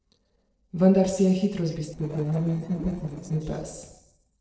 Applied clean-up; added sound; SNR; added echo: neural separator model SepFormer DNS4.